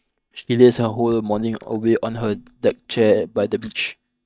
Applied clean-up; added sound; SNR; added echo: neural mask model DeepFilterNet 3.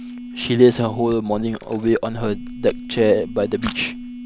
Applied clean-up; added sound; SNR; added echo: none; Telephone + Camera; 12 dB; none.